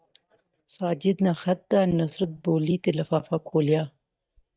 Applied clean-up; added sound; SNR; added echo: neural mask model DeepFilterNet 3.